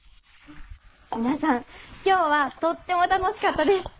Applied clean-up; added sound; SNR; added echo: neural mask model Resemble Enhance denoiser.